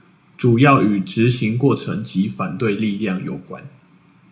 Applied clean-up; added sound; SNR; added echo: none; none; none; reverberation time 0.4 s.